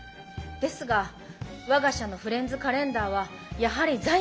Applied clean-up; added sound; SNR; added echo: none; none; none; none.